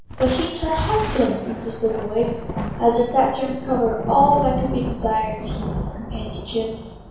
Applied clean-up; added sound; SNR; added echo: none; Thunder; 6 dB; reverberation time 1.0 s.